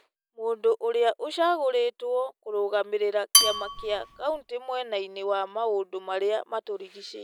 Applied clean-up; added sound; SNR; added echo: none; Dishes, pots, and pans / Glass / Bell; -3 dB; none.